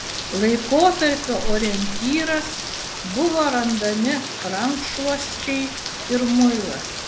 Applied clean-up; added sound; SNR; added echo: none; Rain; 6 dB; none.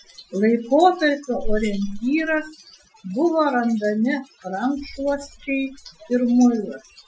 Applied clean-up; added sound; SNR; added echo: classical method Wiener filter.